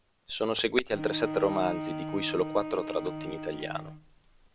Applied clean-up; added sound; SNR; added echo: none; Bowed string instrument; 6 dB; none.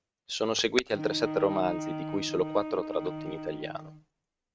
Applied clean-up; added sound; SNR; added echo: neural mask model RNNoise.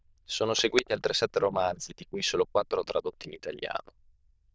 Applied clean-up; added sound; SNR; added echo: neural diffusion model UNIVERSE++.